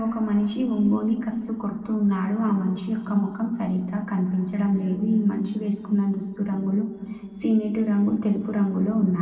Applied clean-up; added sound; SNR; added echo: neural separator model SepFormer DNS4.